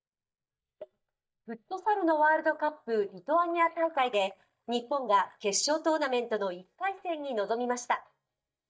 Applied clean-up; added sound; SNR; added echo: neural mask model DeepFilterNet 3.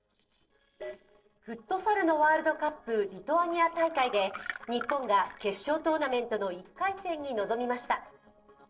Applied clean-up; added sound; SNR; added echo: neural separator model SepFormer DNS4.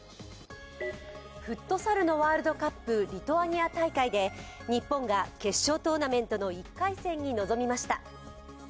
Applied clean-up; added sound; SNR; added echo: none; none; none; none.